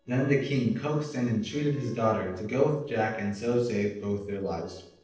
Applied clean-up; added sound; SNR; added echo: neural separator model SepFormer DNS4.